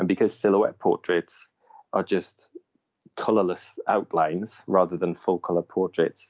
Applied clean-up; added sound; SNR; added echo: none; none; none; none.